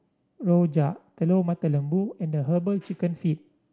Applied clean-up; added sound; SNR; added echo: none; none; none; none.